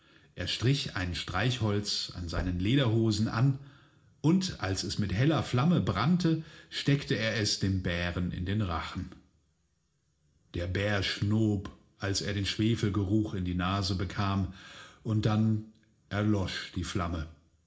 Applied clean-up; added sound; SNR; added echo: none; Knock; 14 dB; reverberation time 0.4 s.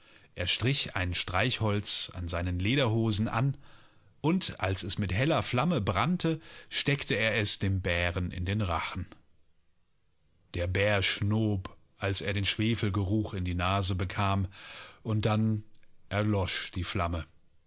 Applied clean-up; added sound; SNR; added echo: none; none; none; none.